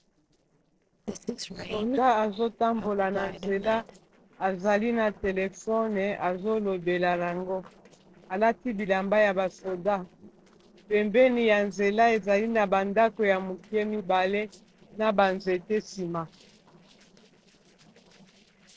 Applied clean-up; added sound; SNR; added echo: neural separator model SepFormer DNS4.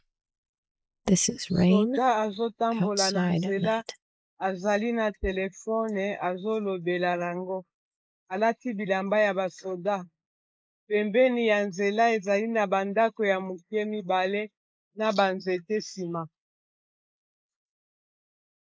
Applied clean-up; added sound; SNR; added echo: neural mask model Resemble Enhance denoiser.